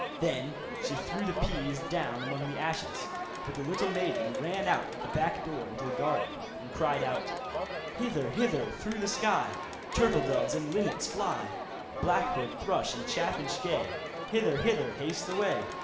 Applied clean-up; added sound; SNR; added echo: none; Crowd; 4 dB; reverberation time 0.7 s.